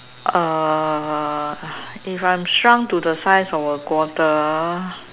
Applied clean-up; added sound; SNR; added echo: none; none; none; none.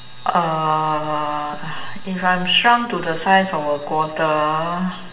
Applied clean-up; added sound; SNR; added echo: none; none; none; reverberation time 0.9 s.